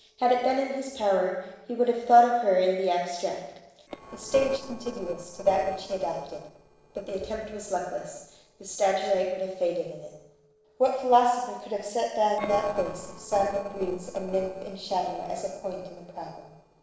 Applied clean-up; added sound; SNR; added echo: neural separator model SepFormer DNS4.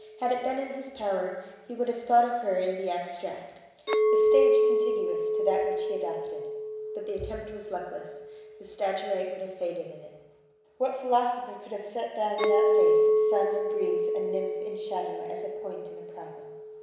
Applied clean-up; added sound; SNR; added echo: none; Chink, clink; -2 dB; reverberation time 1.0 s.